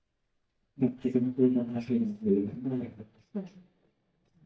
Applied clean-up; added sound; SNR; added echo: neural mask model DeepFilterNet 3.